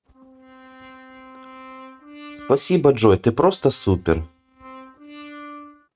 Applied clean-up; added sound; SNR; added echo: neural mask model RNNoise.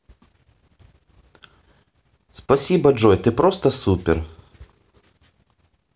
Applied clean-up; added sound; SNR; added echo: none; none; none; none.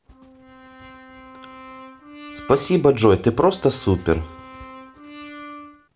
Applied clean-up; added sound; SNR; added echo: none; Brass instrument; 19 dB; none.